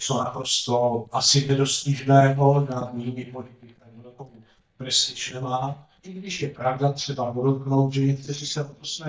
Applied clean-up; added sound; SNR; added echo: neural mask model DeepFilterNet 3.